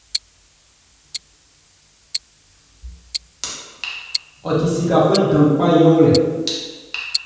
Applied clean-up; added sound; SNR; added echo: none; Tick-tock; 13 dB; reverberation time 1.2 s.